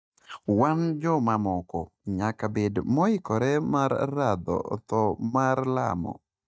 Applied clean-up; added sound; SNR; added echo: neural mask model DeepFilterNet 3.